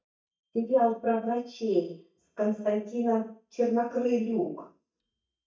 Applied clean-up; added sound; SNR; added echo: neural mask model DeepFilterNet 3.